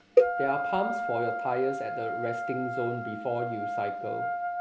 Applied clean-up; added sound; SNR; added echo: none; Cowbell + Wind instrument, woodwind instrument; -3 dB; none.